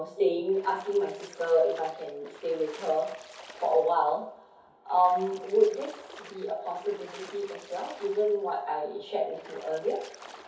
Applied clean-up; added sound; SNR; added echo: none; Splash, splatter; 20 dB; reverberation time 0.5 s.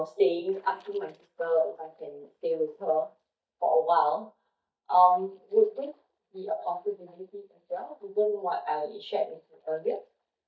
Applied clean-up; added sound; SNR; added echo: neural mask model DeepFilterNet 3.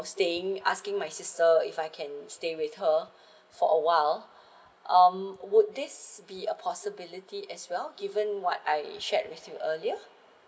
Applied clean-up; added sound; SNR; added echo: none; none; none; none.